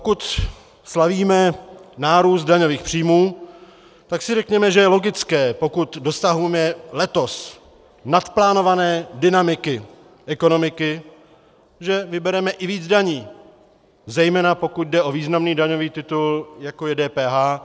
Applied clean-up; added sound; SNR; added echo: none; none; none; none.